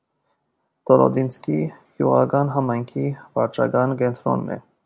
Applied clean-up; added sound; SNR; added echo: none; none; none; none.